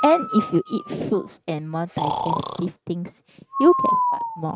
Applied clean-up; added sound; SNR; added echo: neural mask model RNNoise.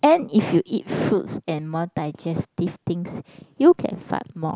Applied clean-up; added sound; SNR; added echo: none; none; none; none.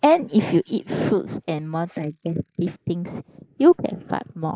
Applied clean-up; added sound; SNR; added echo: neural mask model Resemble Enhance denoiser.